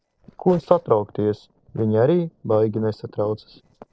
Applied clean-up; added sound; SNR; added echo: neural separator model SepFormer DNS4.